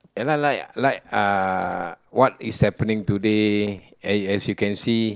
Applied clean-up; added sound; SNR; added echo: neural separator model SepFormer DNS4.